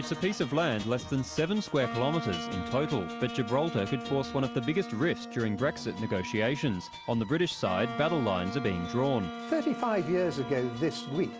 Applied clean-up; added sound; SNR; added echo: none; Wind instrument, woodwind instrument; 10 dB; none.